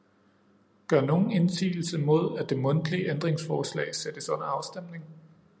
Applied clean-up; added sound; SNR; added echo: none; none; none; none.